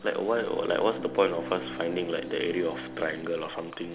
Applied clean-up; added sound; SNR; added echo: none; Bowed string instrument; 11 dB; none.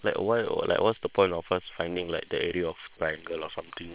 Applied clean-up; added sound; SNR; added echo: neural separator model SepFormer WHAM!.